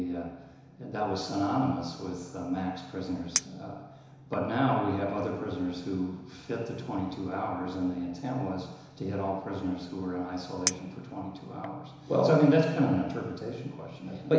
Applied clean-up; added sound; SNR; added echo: none; Chink, clink; 10 dB; reverberation time 1.0 s.